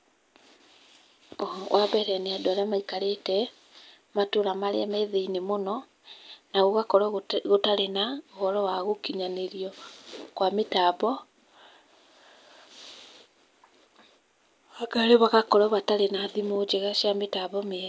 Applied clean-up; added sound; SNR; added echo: none; none; none; none.